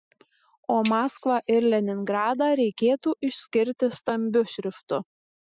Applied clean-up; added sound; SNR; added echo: classical method spectral subtraction.